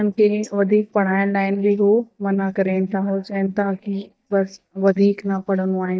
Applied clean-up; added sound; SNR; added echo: neural mask model DeepFilterNet 3.